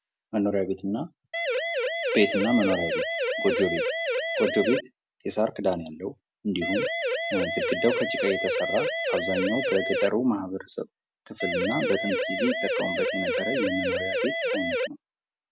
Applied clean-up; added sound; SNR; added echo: none; Siren; -1 dB; none.